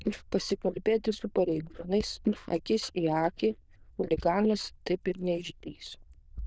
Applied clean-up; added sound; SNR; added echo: neural diffusion model UNIVERSE++.